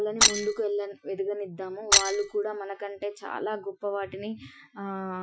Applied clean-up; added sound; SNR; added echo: classical method Wiener filter.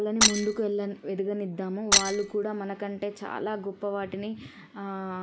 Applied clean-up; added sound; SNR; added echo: none; Shatter; -4 dB; none.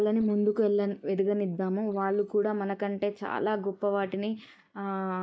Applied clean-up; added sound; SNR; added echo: neural mask model DeepFilterNet 3.